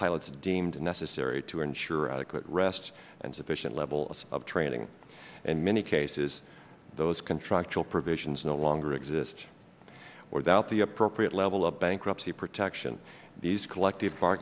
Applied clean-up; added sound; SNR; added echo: none; none; none; none.